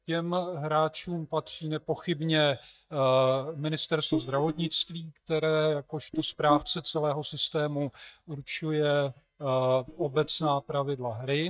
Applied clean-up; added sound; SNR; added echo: neural mask model DeepFilterNet 3.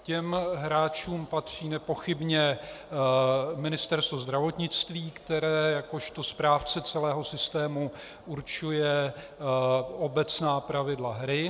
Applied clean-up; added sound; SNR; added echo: none; none; none; none.